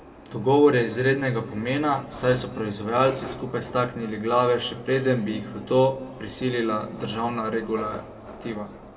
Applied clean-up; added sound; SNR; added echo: none; Subway, metro, underground; 17 dB; reverberation time 1.6 s.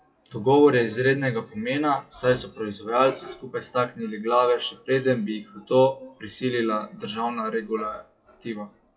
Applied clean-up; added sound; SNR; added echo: classical method WPE with log-MMSE.